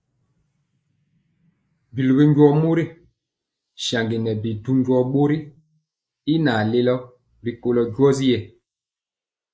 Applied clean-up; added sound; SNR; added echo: neural mask model Resemble Enhance denoiser.